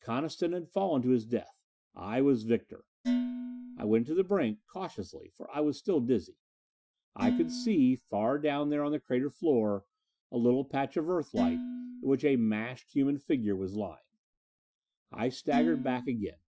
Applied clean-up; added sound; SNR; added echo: classical method Wiener filter.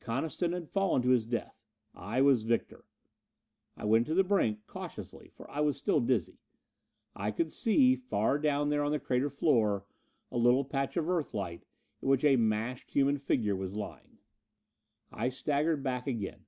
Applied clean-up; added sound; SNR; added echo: none; none; none; none.